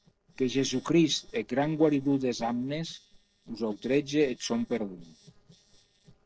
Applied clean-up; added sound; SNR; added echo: neural separator model SepFormer DNS4.